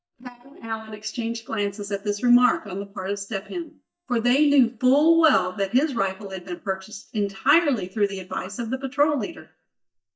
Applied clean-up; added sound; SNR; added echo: neural mask model DeepFilterNet 3.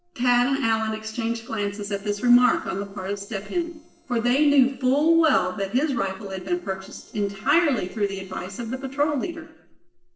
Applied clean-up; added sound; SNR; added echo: neural separator model SepFormer DNS4.